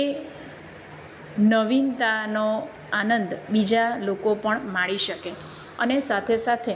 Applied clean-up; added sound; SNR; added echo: none; none; none; none.